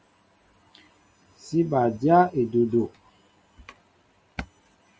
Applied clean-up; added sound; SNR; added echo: none; none; none; none.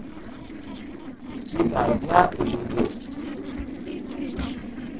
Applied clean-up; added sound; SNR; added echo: neural separator model SepFormer DNS4.